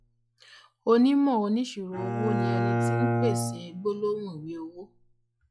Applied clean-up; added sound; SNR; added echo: classical method log-MMSE.